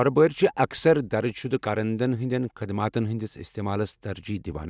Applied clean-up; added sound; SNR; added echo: none; none; none; none.